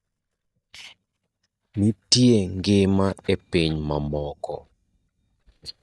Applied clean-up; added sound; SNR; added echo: neural mask model DeepFilterNet 3.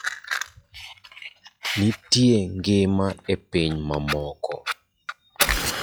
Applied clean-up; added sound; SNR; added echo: classical method log-MMSE.